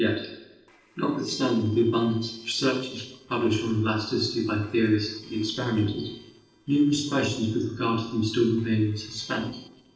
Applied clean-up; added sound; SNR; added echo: neural separator model SepFormer DNS4.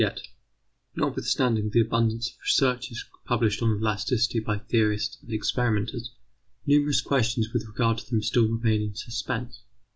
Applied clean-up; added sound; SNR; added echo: none; none; none; none.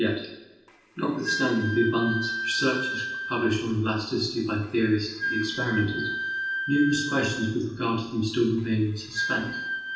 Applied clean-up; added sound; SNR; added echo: none; Wind instrument, woodwind instrument; 6 dB; reverberation time 0.9 s.